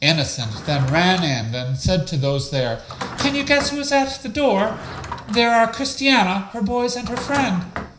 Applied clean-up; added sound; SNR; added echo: none; Drawer open or close; 14 dB; reverberation time 0.5 s.